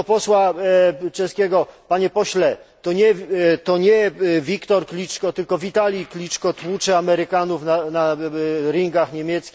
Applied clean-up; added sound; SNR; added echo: none; none; none; none.